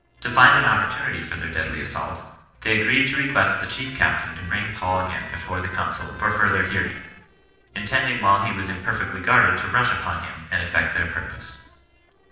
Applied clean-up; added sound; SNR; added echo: neural separator model SepFormer DNS4.